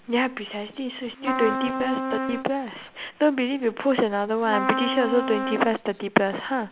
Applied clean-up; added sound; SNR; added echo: none; Trumpet; 4 dB; none.